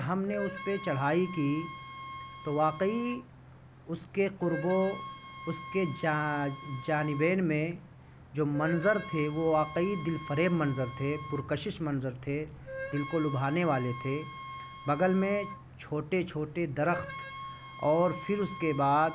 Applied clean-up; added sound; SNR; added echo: none; Wind instrument, woodwind instrument; 13 dB; none.